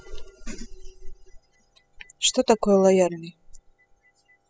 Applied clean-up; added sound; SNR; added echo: classical method spectral subtraction.